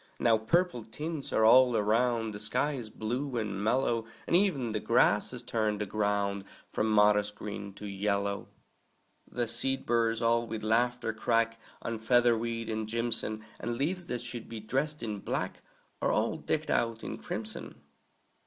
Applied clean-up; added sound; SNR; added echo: none; none; none; none.